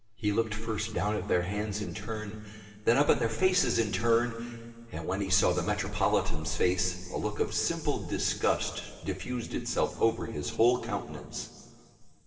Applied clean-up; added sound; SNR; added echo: none; none; none; reverberation time 2.9 s.